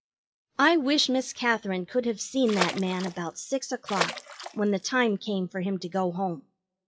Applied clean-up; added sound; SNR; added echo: classical method WPE with log-MMSE.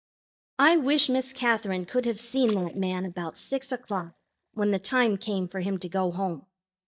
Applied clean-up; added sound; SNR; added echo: neural mask model DeepFilterNet 3.